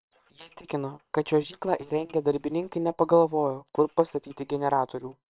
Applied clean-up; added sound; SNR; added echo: neural separator model SepFormer WHAM!.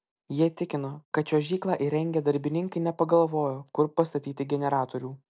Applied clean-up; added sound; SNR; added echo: none; none; none; none.